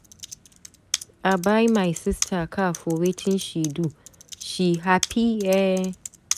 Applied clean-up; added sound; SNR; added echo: none; Computer keyboard; 12 dB; none.